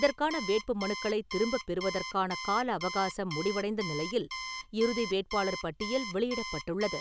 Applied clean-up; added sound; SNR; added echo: none; Alarm; 9 dB; none.